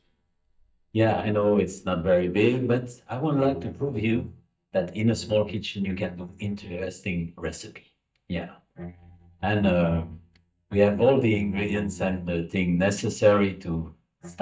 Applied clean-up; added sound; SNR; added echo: neural mask model DeepFilterNet 3.